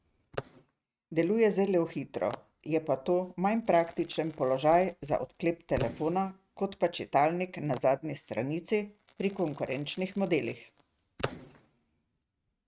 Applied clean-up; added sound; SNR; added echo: neural mask model RNNoise.